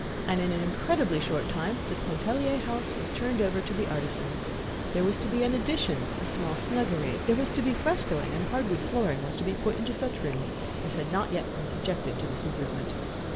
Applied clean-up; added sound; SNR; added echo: none; Water; 2 dB; none.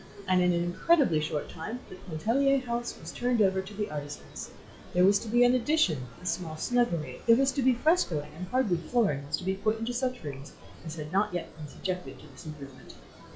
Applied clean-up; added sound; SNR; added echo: classical method log-MMSE.